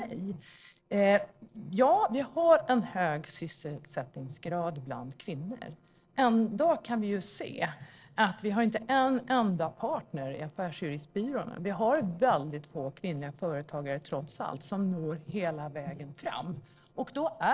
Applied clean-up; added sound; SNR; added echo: neural separator model SepFormer DNS4.